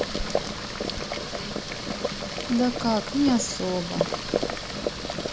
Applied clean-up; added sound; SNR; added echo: none; Boiling; 0 dB; none.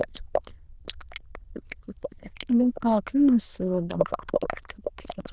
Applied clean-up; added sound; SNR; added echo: neural diffusion model UNIVERSE++.